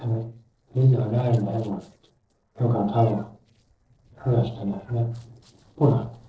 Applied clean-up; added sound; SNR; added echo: neural separator model SepFormer DNS4.